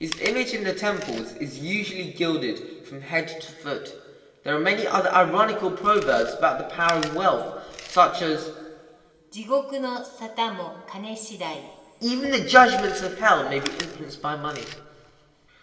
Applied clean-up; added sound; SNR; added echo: none; Chewing, mastication; 19 dB; reverberation time 2.2 s.